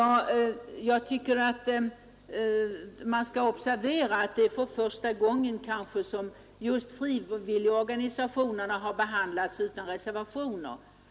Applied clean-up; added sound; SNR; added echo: none; none; none; none.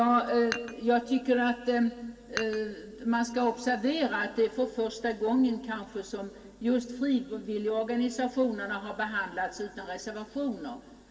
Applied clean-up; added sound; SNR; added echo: none; Dishes, pots, and pans; 13 dB; reverberation time 2.7 s.